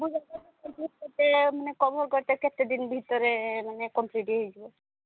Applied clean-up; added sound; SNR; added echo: none; none; none; none.